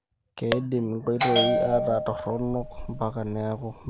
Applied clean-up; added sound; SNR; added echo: none; Tap / Glass + Bell; 0 dB; none.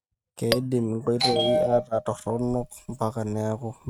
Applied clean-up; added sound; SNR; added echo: neural mask model RNNoise.